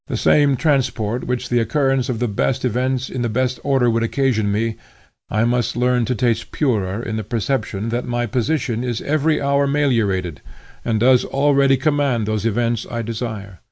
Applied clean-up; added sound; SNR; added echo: none; none; none; none.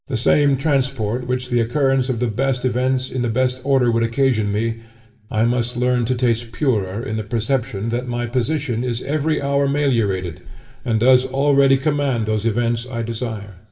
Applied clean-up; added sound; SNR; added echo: none; none; none; reverberation time 0.8 s.